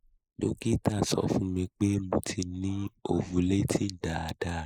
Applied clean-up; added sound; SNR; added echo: neural mask model Resemble Enhance denoiser.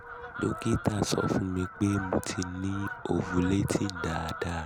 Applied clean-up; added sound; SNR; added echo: none; Fowl; 10 dB; none.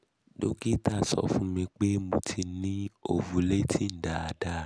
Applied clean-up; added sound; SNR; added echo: none; none; none; none.